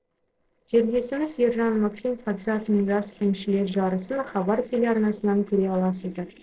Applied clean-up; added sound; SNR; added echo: neural separator model SepFormer DNS4.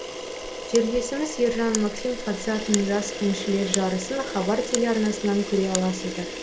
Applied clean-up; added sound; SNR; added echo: none; Camera; 7 dB; none.